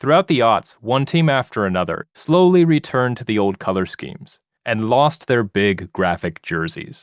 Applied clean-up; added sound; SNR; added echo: none; none; none; none.